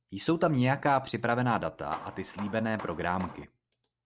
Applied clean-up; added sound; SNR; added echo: none; Hammer; 16 dB; none.